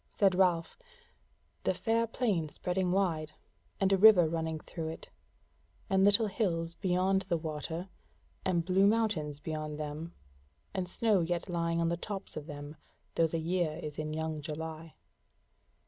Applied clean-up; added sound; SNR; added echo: none; none; none; none.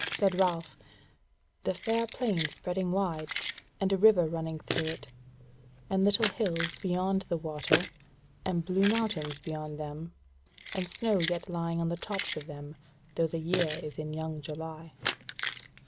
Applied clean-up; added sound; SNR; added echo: none; Keys jangling; 8 dB; none.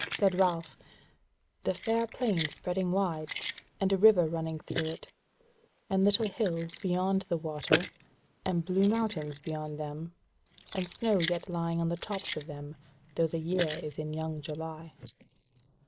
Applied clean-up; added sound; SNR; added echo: neural mask model Resemble Enhance denoiser.